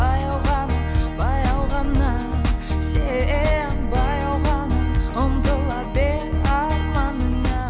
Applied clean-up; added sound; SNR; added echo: none; none; none; none.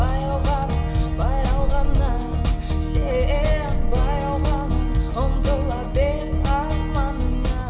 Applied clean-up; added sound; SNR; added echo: none; Motorcycle; 16 dB; reverberation time 2.7 s.